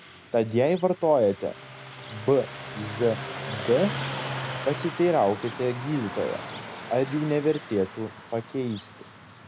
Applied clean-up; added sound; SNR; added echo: none; Car passing by; 10 dB; none.